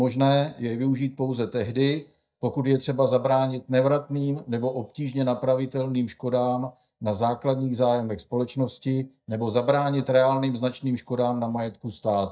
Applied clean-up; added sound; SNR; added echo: neural mask model DeepFilterNet 3.